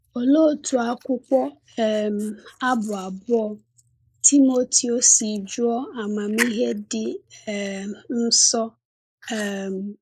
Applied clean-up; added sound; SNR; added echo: neural mask model Resemble Enhance denoiser.